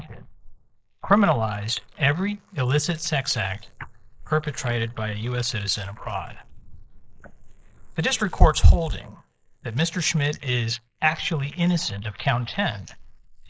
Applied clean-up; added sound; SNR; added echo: neural mask model Resemble Enhance denoiser.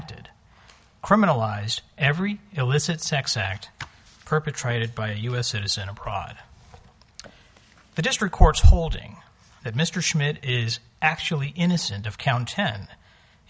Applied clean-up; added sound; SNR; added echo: none; none; none; none.